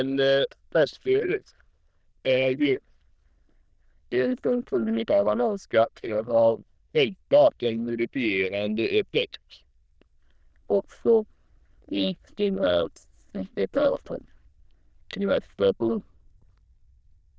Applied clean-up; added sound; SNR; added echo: neural diffusion model UNIVERSE++.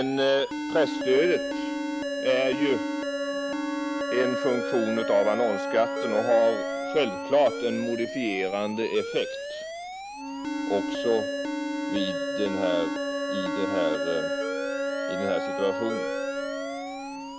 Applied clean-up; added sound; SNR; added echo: none; Wind instrument, woodwind instrument + Alarm; 2 dB; none.